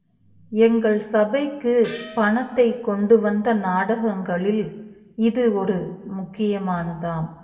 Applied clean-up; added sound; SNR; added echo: none; Gong; 20 dB; reverberation time 0.8 s.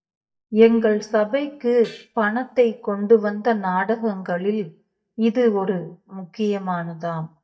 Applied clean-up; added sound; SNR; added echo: neural mask model DeepFilterNet 3.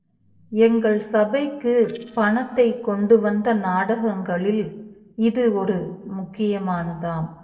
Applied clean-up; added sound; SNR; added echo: neural separator model SepFormer DNS4.